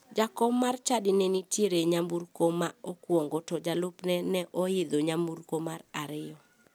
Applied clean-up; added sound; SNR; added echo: none; none; none; none.